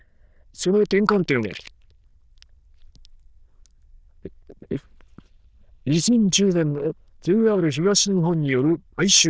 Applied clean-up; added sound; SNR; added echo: neural diffusion model UNIVERSE++.